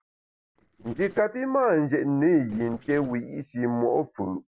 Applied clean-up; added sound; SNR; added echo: neural separator model SepFormer DNS4.